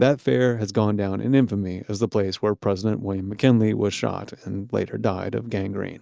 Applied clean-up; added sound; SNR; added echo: none; none; none; none.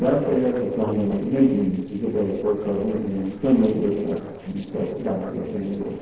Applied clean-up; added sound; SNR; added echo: neural separator model SepFormer DNS4.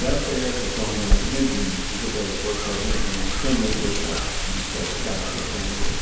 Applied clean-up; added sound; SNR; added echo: none; Wind; -4 dB; reverberation time 1.2 s.